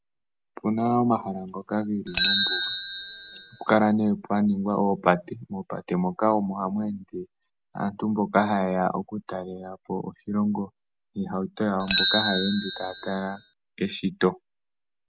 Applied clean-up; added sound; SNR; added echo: none; Bicycle; 6 dB; none.